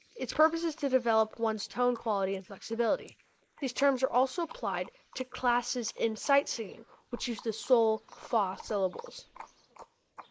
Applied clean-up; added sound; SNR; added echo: neural mask model Resemble Enhance denoiser.